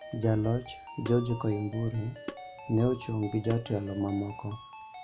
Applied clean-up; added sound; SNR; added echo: none; Ringtone + Tabla; 14 dB; none.